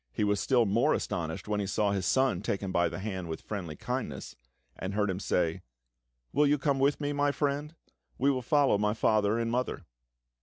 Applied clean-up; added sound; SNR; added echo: none; none; none; none.